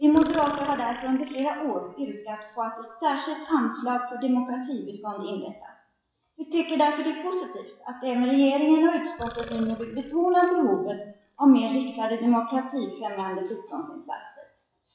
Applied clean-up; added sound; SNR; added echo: classical method WPE with log-MMSE.